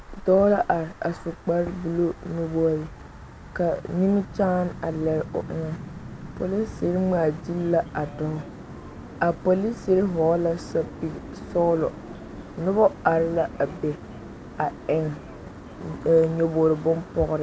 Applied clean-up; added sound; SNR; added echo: none; Subway, metro, underground; 15 dB; none.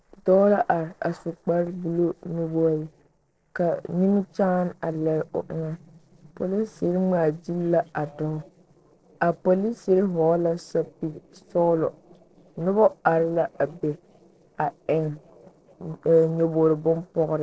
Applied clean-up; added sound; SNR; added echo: neural separator model SepFormer DNS4.